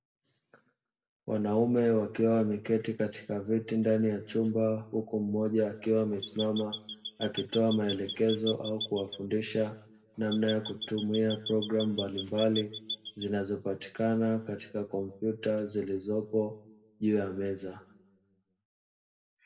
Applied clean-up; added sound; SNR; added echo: none; Squeak / Chirp, tweet; 0 dB; reverberation time 0.6 s.